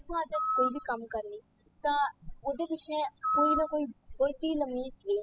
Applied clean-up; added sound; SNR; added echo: classical method spectral subtraction.